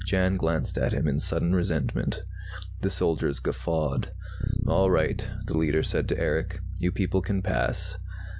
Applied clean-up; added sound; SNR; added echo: none; Bass guitar; 5 dB; none.